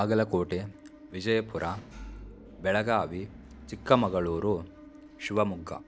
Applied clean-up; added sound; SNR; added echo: none; Engine / Mechanisms; 18 dB; none.